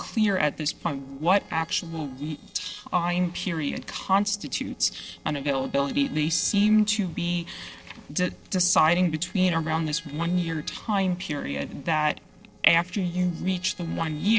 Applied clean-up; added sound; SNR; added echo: neural separator model SepFormer DNS4.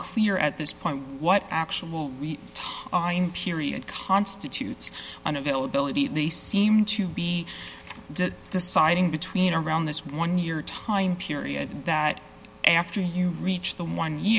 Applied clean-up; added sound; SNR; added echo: none; none; none; none.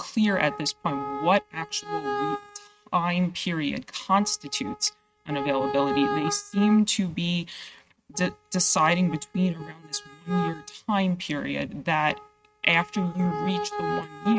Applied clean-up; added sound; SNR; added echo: neural mask model RNNoise.